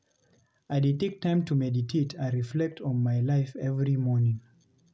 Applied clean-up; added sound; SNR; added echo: none; none; none; none.